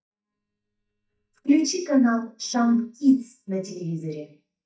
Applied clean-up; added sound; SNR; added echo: neural mask model DeepFilterNet 3.